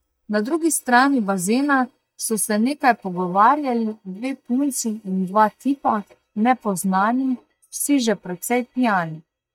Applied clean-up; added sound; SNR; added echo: neural mask model DeepFilterNet 3.